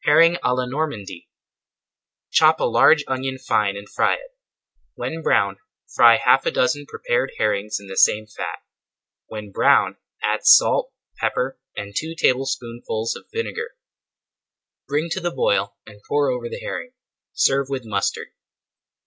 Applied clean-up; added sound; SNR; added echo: none; none; none; none.